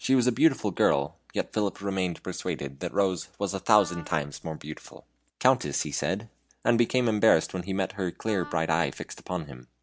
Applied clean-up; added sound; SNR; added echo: none; Wind instrument, woodwind instrument; 19 dB; none.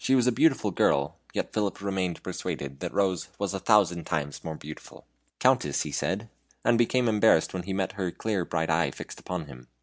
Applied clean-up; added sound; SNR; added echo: none; none; none; none.